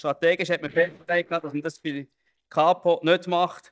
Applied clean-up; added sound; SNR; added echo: neural mask model DeepFilterNet 3.